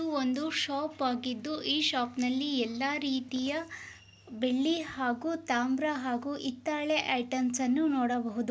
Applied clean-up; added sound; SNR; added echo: none; none; none; none.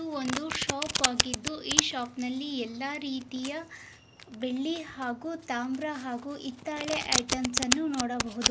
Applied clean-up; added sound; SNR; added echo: none; Domestic sounds, home sounds; 0 dB; none.